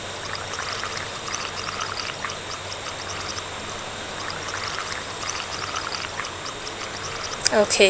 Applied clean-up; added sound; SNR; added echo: none; Liquid; 6 dB; none.